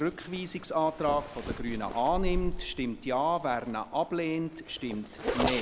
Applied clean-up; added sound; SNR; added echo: none; Zipper (clothing); 5 dB; none.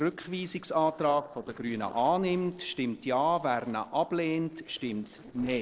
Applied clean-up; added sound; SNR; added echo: neural separator model SepFormer DNS4.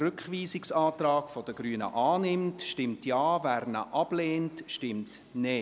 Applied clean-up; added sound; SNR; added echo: none; none; none; none.